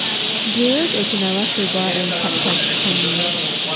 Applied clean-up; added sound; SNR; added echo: none; Bird; -4 dB; none.